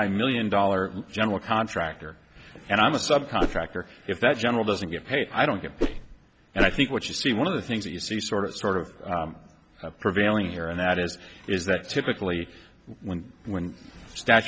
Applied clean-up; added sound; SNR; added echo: none; Whoosh, swoosh, swish; 1 dB; none.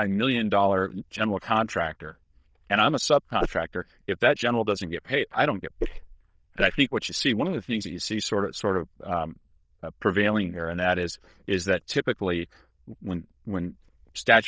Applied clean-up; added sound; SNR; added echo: neural diffusion model UNIVERSE++.